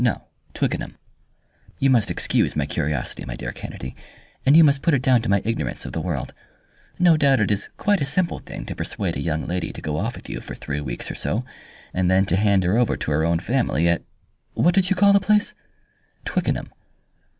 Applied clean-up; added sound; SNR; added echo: none; none; none; none.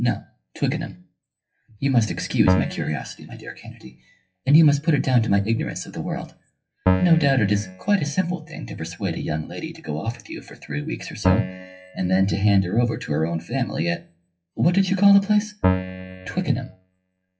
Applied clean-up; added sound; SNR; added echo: classical method WPE with log-MMSE.